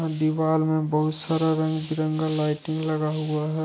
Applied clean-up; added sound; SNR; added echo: none; none; none; none.